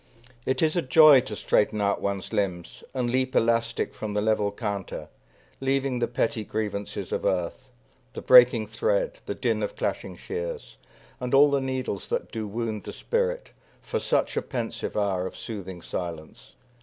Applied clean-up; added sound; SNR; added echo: none; none; none; none.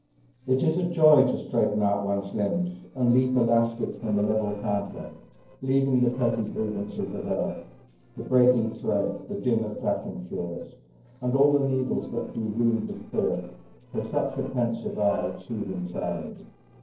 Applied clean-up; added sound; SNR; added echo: neural separator model SepFormer DNS4.